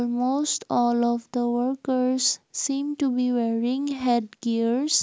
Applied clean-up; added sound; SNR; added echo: none; none; none; none.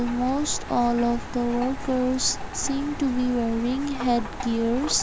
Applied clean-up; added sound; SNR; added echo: none; Rain; 8 dB; none.